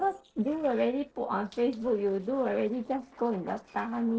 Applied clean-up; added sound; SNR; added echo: neural separator model SepFormer DNS4.